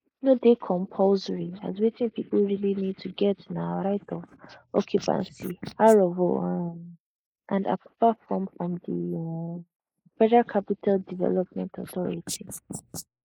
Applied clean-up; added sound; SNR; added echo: neural mask model Resemble Enhance denoiser.